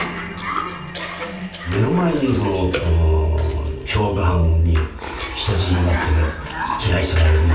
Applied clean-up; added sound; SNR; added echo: none; Cough; 10 dB; reverberation time 0.2 s.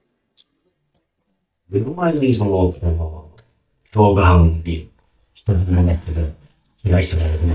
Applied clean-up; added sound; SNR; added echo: neural mask model DeepFilterNet 3.